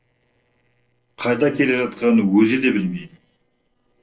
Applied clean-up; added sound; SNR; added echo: neural separator model SepFormer DNS4.